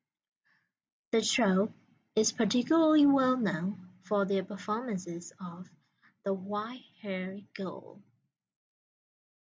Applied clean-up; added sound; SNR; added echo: none; none; none; none.